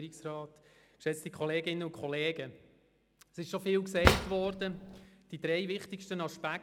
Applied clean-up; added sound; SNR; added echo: none; Drawer open or close; -5 dB; none.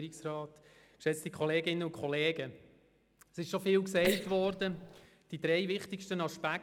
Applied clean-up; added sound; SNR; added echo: neural mask model Resemble Enhance denoiser.